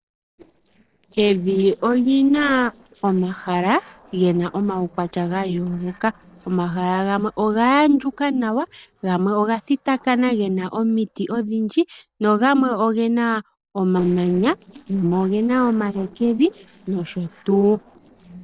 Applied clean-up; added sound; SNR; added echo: neural separator model SepFormer DNS4.